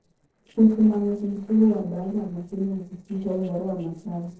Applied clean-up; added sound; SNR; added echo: neural separator model SepFormer DNS4.